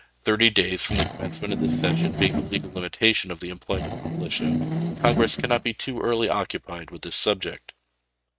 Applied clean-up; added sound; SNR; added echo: neural mask model RNNoise.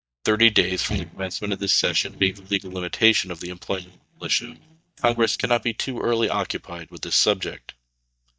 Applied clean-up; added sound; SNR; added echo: neural mask model DeepFilterNet 3.